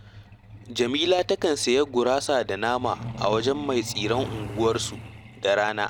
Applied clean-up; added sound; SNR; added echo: none; Truck; 13 dB; none.